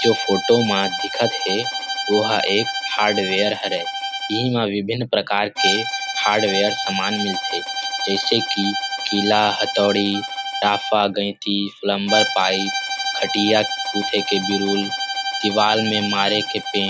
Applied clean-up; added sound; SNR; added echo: none; Bowed string instrument; 4 dB; none.